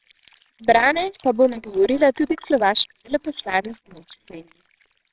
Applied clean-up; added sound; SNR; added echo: neural separator model SepFormer WHAMR!.